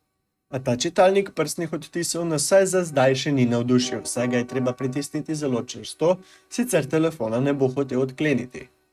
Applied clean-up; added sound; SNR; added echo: neural mask model RNNoise.